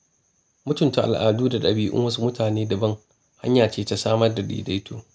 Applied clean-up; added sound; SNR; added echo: none; none; none; none.